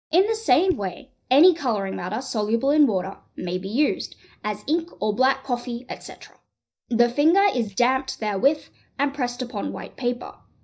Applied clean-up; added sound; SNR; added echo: neural mask model DeepFilterNet 3.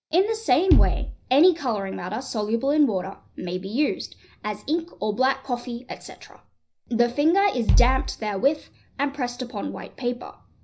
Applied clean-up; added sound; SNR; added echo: none; Bass drum; 0 dB; reverberation time 0.5 s.